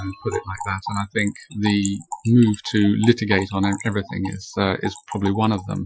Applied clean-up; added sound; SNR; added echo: classical method Wiener filter.